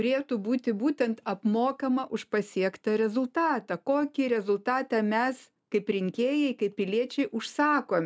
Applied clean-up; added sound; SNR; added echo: none; none; none; none.